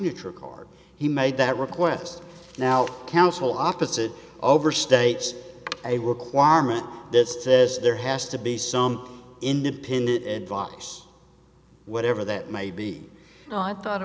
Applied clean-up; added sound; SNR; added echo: none; none; none; none.